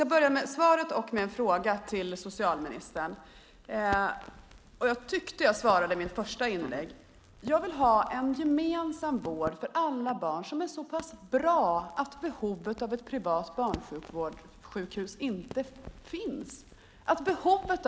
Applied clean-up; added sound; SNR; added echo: none; Crackle; 20 dB; none.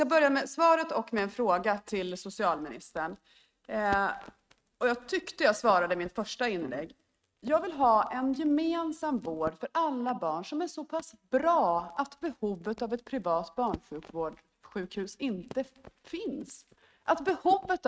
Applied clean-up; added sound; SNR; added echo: neural mask model RNNoise.